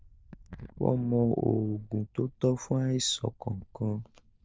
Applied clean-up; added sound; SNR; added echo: neural diffusion model UNIVERSE++.